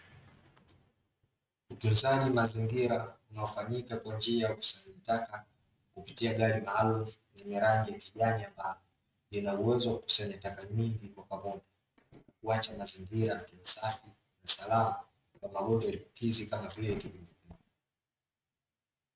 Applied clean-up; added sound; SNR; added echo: neural mask model RNNoise.